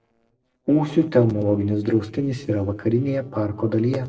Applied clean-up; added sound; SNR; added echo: neural separator model SepFormer DNS4.